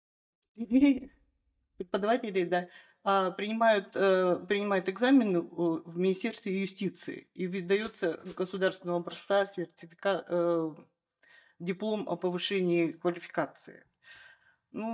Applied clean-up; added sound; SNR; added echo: neural mask model DeepFilterNet 3.